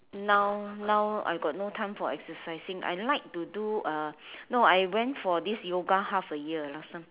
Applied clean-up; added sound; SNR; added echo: none; none; none; none.